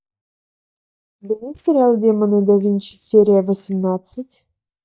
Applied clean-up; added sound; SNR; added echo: neural mask model DeepFilterNet 3.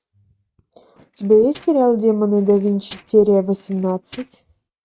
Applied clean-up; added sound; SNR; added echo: neural mask model RNNoise.